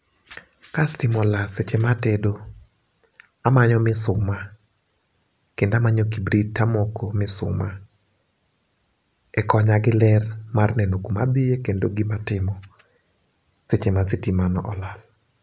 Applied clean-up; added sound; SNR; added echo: none; none; none; none.